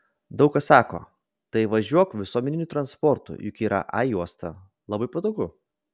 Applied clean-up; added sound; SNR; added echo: none; none; none; none.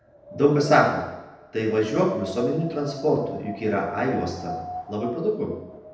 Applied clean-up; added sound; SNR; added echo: none; Wind; 13 dB; reverberation time 0.9 s.